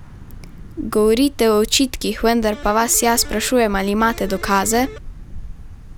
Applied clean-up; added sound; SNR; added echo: none; Traffic noise, roadway noise / Bus + Electric guitar; 14 dB; none.